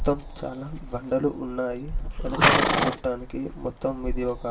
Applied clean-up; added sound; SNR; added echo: none; Livestock, farm animals, working animals; -2 dB; reverberation time 0.2 s.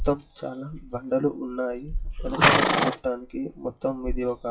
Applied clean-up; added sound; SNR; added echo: classical method WPE with log-MMSE.